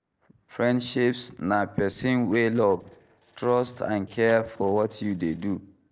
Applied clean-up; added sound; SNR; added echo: neural separator model SepFormer DNS4.